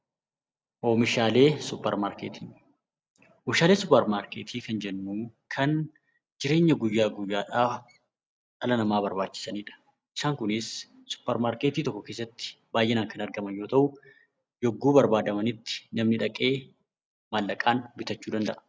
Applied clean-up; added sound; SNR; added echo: none; none; none; none.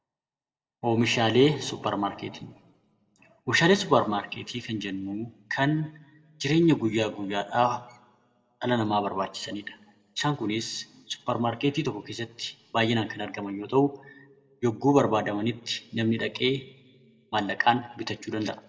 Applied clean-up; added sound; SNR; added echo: none; none; none; reverberation time 1.0 s.